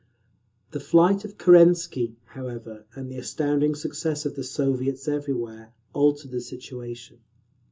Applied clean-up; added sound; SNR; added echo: none; none; none; reverberation time 0.2 s.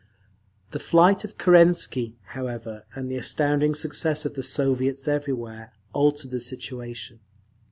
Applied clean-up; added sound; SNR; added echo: none; none; none; none.